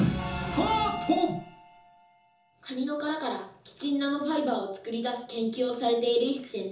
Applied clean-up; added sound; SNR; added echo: none; none; none; reverberation time 0.6 s.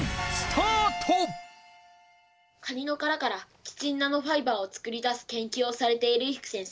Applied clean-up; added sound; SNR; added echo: none; none; none; none.